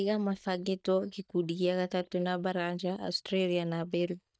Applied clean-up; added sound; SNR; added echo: neural mask model DeepFilterNet 3.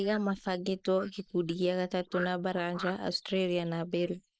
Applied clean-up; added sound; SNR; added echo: neural mask model Resemble Enhance denoiser.